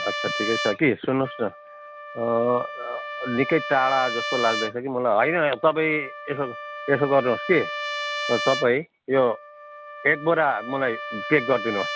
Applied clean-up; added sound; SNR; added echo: none; Trumpet; 8 dB; none.